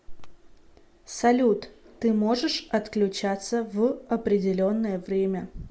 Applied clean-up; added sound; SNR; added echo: none; none; none; none.